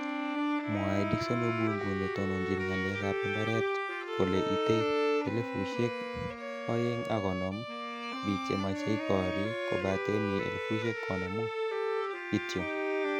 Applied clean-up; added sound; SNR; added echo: none; Bowed string instrument + Wind instrument, woodwind instrument; -1 dB; none.